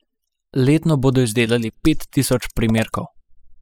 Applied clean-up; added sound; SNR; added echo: classical method spectral subtraction.